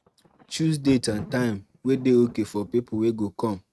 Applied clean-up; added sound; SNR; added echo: neural mask model RNNoise.